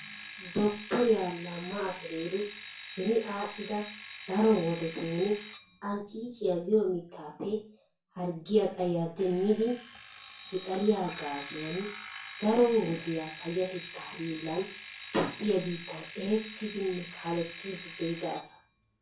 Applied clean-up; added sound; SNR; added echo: none; Alarm; 14 dB; reverberation time 0.3 s.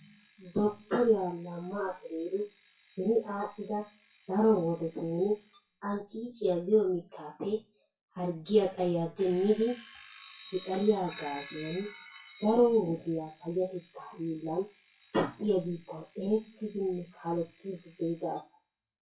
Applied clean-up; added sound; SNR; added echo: classical method WPE with log-MMSE.